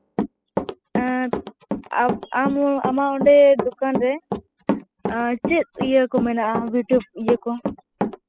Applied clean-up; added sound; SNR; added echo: classical method spectral subtraction.